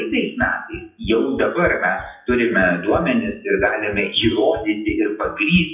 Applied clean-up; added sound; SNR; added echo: classical method WPE with log-MMSE.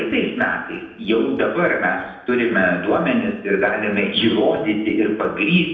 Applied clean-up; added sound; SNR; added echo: neural separator model SepFormer DNS4.